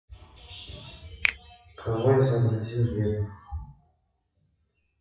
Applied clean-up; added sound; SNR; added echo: classical method WPE with log-MMSE.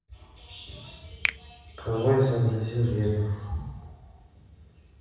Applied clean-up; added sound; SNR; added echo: none; Finger snapping; 9 dB; reverberation time 1.1 s.